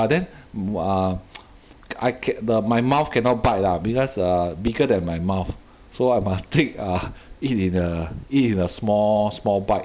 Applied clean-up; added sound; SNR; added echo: none; none; none; none.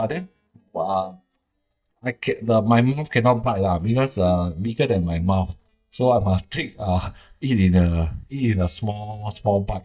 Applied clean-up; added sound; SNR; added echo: neural mask model DeepFilterNet 3.